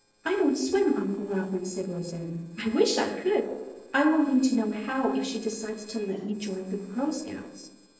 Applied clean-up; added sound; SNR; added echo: neural separator model SepFormer DNS4.